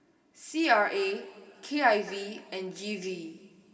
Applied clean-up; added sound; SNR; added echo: none; none; none; reverberation time 2.6 s.